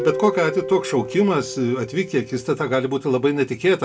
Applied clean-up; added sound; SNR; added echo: none; Guitar; 11 dB; reverberation time 0.2 s.